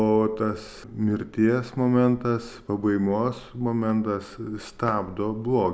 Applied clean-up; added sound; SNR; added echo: none; none; none; none.